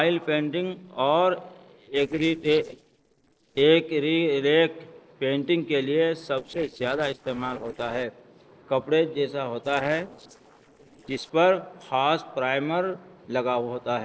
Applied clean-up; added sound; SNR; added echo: neural separator model SepFormer DNS4.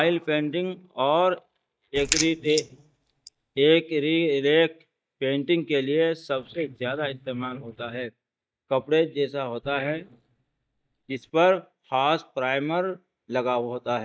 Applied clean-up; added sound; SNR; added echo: neural mask model DeepFilterNet 3.